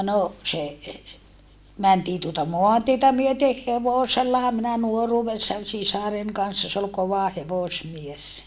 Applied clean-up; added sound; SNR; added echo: none; none; none; none.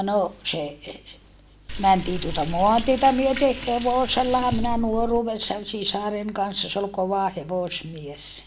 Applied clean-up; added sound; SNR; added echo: none; Liquid; 7 dB; none.